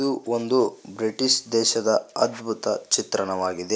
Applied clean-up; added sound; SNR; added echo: none; none; none; none.